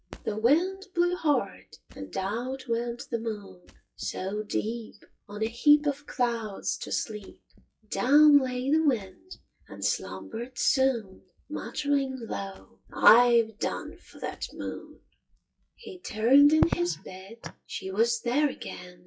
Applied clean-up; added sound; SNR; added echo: classical method WPE with log-MMSE.